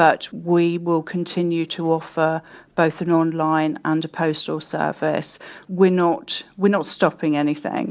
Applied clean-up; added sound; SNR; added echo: none; none; none; none.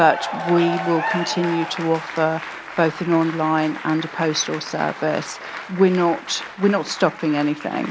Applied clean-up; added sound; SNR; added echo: none; Applause / Cheering; 9 dB; none.